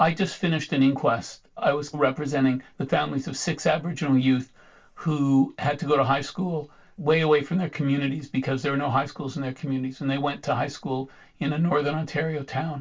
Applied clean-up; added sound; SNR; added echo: none; none; none; reverberation time 0.2 s.